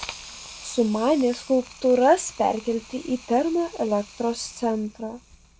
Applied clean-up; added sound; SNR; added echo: none; Hiss; 19 dB; none.